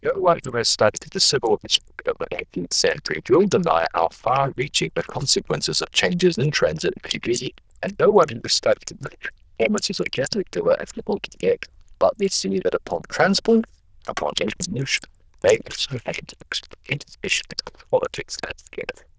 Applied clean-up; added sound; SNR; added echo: neural diffusion model UNIVERSE++.